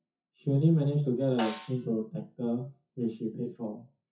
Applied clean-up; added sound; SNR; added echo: classical method WPE with log-MMSE.